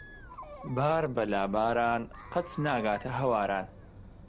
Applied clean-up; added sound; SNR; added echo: none; Chatter; 16 dB; none.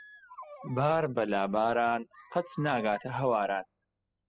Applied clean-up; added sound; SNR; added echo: classical method spectral subtraction.